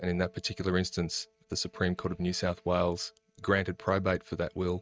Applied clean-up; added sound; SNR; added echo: neural mask model RNNoise.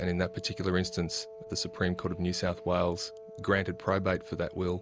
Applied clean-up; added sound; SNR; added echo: none; Wind instrument, woodwind instrument; 15 dB; none.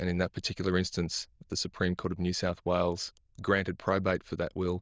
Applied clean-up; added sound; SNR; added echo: neural diffusion model UNIVERSE++.